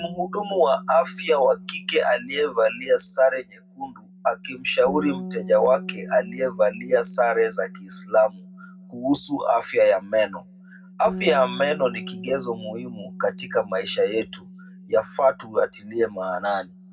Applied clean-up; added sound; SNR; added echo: none; Bass guitar; 15 dB; reverberation time 0.3 s.